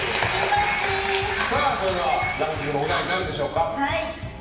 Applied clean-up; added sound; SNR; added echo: none; Door; 9 dB; reverberation time 1.4 s.